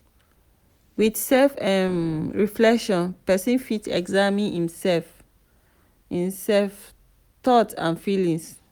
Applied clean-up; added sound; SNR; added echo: none; none; none; none.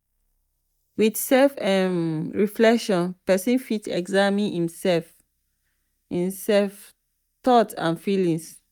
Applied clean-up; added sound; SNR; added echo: neural mask model DeepFilterNet 3.